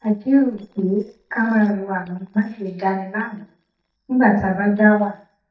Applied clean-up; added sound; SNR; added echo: neural mask model DeepFilterNet 3.